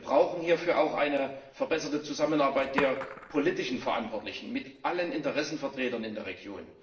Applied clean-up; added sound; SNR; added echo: none; Skateboard; 16 dB; reverberation time 0.8 s.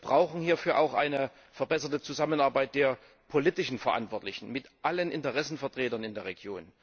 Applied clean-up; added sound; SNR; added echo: none; none; none; none.